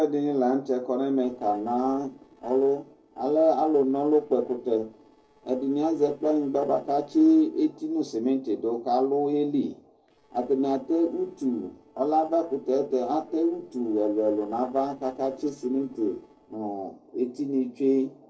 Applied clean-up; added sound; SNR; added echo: neural separator model SepFormer DNS4.